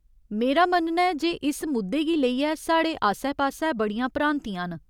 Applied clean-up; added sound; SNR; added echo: none; none; none; none.